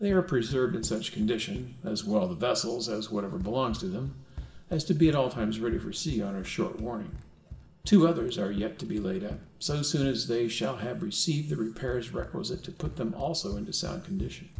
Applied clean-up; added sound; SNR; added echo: none; Run; 15 dB; reverberation time 1.6 s.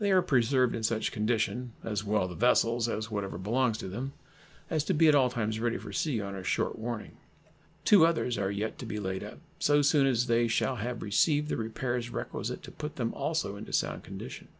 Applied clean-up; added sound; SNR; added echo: none; none; none; none.